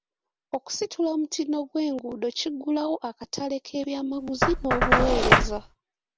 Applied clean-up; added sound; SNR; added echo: none; Mechanisms + Knock; 0 dB; none.